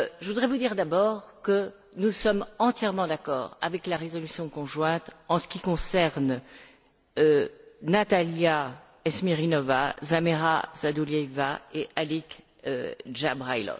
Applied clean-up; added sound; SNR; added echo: none; none; none; none.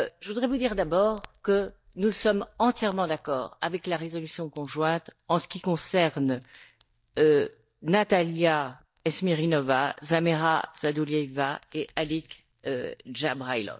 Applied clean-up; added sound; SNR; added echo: neural mask model DeepFilterNet 3.